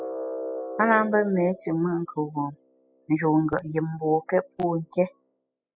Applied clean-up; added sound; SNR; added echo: classical method spectral subtraction.